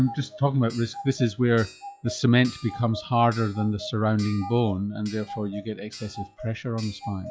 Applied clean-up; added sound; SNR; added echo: classical method log-MMSE.